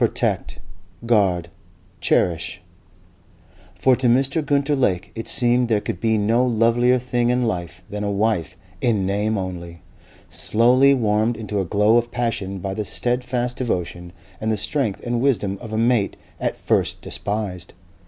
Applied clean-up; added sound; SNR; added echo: none; none; none; none.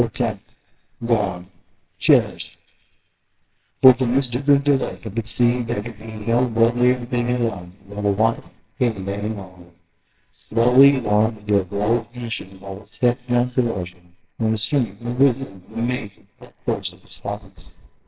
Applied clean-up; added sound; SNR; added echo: neural separator model SepFormer WHAMR!.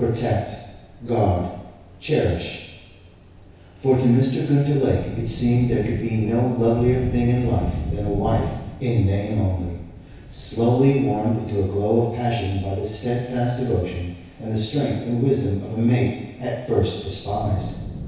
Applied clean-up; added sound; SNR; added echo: none; Thunder / Rain; 12 dB; reverberation time 1.1 s.